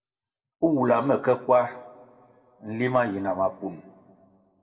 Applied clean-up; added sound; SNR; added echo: none; none; none; reverberation time 1.2 s.